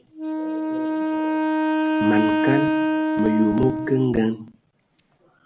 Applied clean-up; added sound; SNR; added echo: none; Wind instrument, woodwind instrument; -2 dB; none.